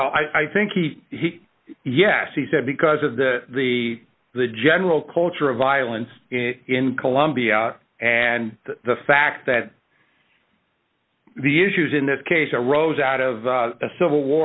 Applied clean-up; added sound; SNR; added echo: none; none; none; none.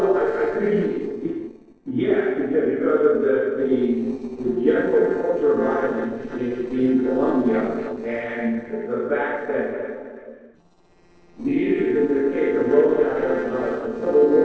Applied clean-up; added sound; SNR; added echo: neural separator model SepFormer DNS4.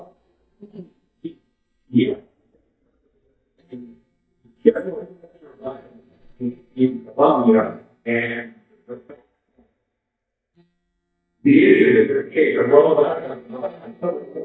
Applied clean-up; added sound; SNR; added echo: neural mask model DeepFilterNet 3.